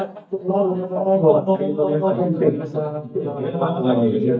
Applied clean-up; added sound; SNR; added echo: neural mask model DeepFilterNet 3.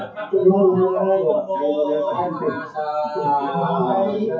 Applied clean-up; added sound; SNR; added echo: classical method WPE with log-MMSE.